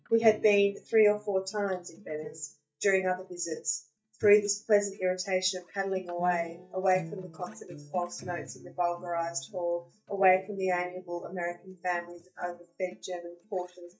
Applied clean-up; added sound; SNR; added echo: neural mask model DeepFilterNet 3.